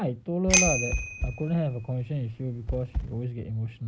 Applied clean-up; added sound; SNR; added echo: none; Bicycle bell; 3 dB; none.